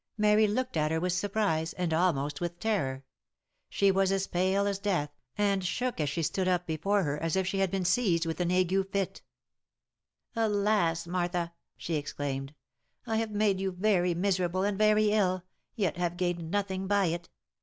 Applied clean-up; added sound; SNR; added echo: none; none; none; none.